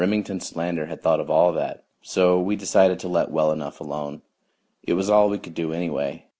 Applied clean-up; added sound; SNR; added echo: none; none; none; none.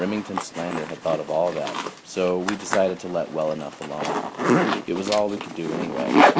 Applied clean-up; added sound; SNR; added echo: none; Zipper (clothing); -1 dB; none.